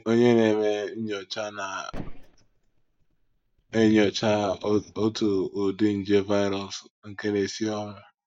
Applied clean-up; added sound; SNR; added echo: neural mask model DeepFilterNet 3.